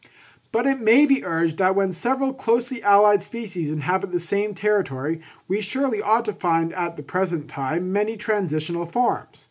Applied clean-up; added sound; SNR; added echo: none; none; none; none.